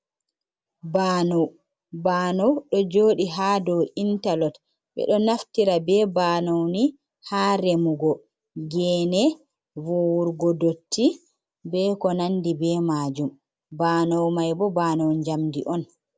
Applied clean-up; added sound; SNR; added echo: none; none; none; none.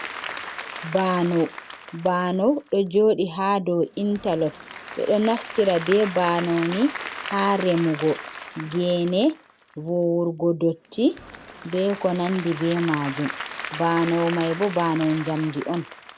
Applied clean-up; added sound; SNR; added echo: none; Applause / Crowd; 12 dB; none.